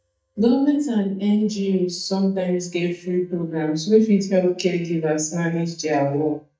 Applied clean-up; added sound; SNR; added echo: neural mask model DeepFilterNet 3.